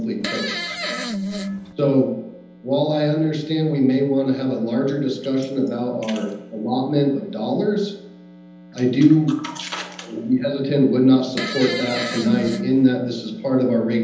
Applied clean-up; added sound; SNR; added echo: none; Fart; 6 dB; reverberation time 0.9 s.